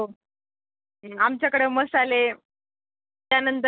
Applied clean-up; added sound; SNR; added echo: none; none; none; none.